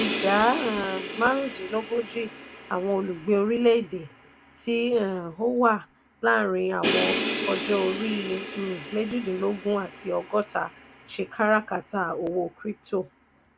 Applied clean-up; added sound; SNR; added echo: none; Crash cymbal; 7 dB; none.